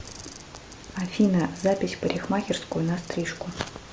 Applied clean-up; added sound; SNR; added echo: none; none; none; none.